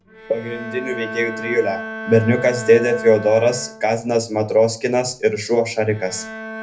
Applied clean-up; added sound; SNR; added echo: none; Bowed string instrument; 13 dB; reverberation time 0.3 s.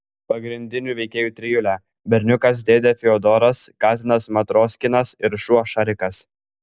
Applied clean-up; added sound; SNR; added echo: none; none; none; none.